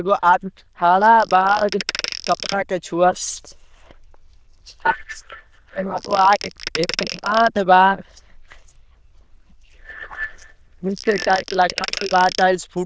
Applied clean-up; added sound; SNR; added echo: neural diffusion model UNIVERSE++.